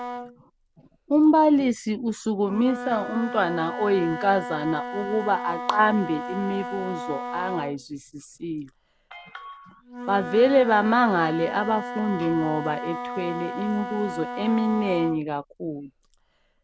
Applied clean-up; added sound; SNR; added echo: none; Wind instrument, woodwind instrument; 10 dB; none.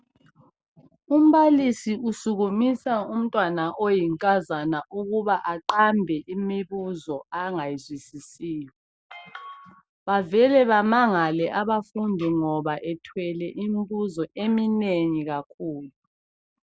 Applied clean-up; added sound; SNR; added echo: none; none; none; none.